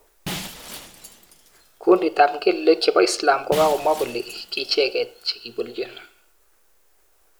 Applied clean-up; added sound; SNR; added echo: none; Shatter; 17 dB; none.